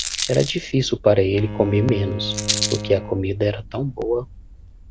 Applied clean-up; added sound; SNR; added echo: none; Bowed string instrument + Rattle; 7 dB; none.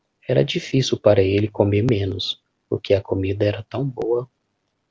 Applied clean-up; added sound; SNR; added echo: none; none; none; none.